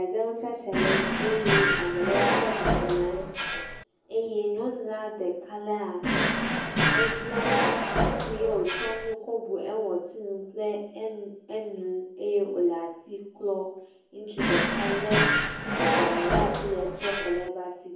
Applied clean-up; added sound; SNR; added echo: none; Drawer open or close; -4 dB; reverberation time 0.7 s.